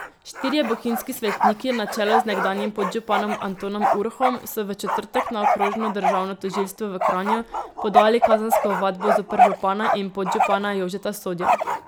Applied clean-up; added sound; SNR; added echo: none; Bark; -1 dB; none.